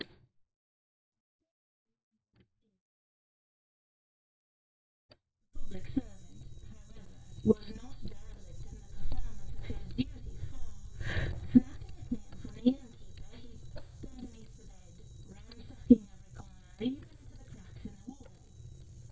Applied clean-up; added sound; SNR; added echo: neural mask model DeepFilterNet 3.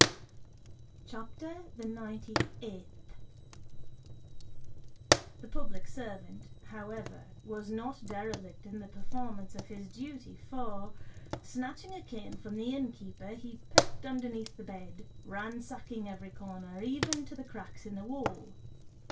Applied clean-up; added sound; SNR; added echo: none; Fire; 0 dB; reverberation time 0.2 s.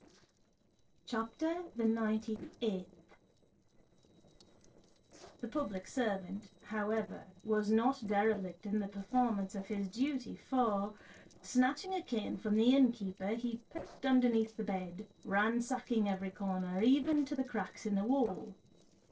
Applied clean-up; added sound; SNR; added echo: neural separator model SepFormer DNS4.